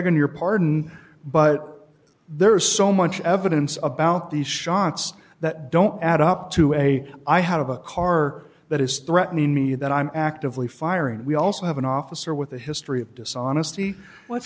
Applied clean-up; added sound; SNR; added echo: none; none; none; none.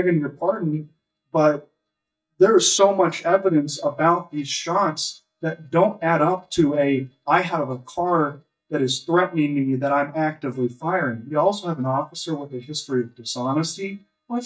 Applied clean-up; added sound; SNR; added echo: neural mask model DeepFilterNet 3.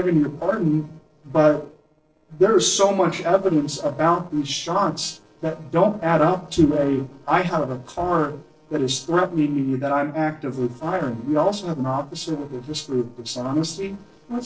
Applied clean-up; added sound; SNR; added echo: neural separator model SepFormer DNS4.